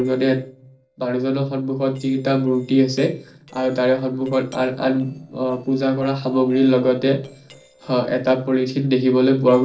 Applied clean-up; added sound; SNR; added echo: neural separator model SepFormer DNS4.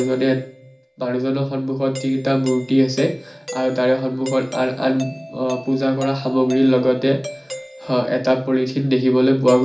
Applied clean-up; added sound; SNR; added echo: none; Doorbell; 17 dB; reverberation time 0.4 s.